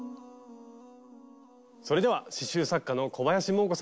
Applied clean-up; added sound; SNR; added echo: none; none; none; none.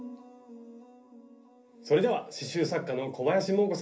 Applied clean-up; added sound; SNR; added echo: none; none; none; reverberation time 0.3 s.